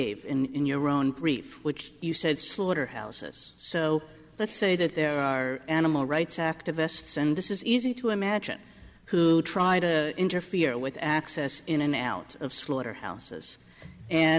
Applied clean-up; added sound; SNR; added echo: none; none; none; none.